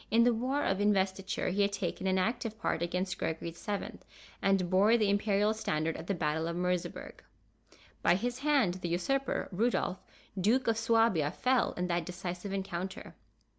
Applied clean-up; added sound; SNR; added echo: none; none; none; none.